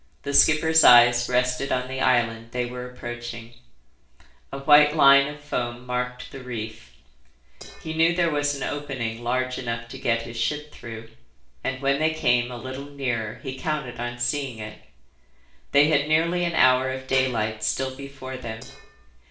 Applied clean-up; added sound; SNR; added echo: neural separator model SepFormer DNS4.